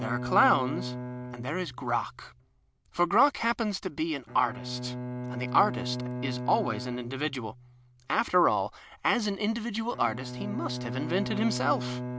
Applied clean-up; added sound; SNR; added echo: none; Bowed string instrument; 8 dB; none.